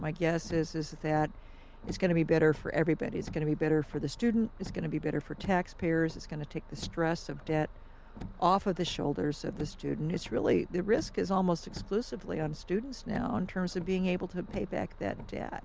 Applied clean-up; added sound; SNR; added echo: none; Car; 14 dB; none.